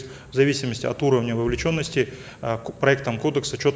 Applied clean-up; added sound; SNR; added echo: none; none; none; none.